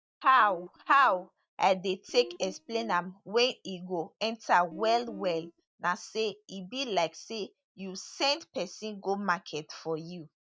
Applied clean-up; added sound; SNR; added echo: neural mask model DeepFilterNet 3.